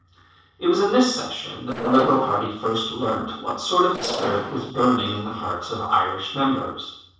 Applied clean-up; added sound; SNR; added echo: neural separator model SepFormer DNS4.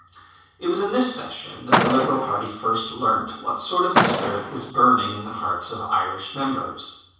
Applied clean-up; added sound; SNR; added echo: none; Car; 0 dB; reverberation time 0.7 s.